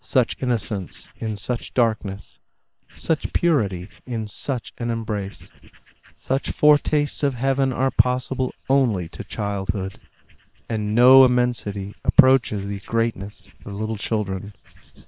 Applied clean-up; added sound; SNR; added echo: neural separator model SepFormer WHAM!.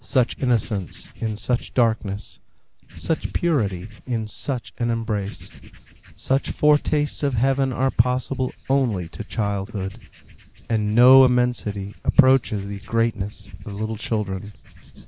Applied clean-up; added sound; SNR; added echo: neural mask model Resemble Enhance denoiser.